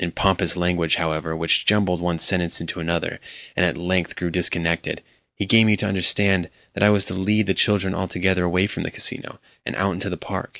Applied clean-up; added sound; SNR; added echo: none; none; none; none.